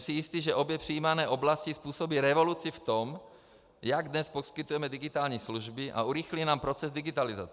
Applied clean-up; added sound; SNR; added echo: none; none; none; none.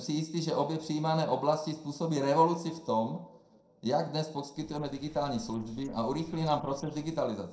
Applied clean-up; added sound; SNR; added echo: neural separator model SepFormer DNS4.